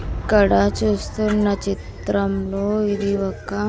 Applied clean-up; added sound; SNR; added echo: none; Boom; 11 dB; none.